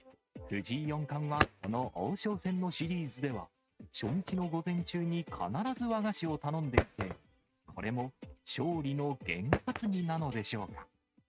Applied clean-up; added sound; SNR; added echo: neural mask model RNNoise.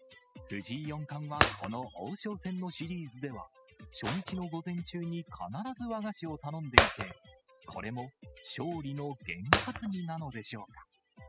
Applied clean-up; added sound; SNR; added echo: classical method spectral subtraction.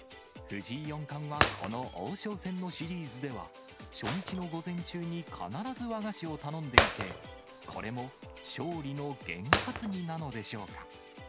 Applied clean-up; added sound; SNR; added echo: none; Shatter; -1 dB; none.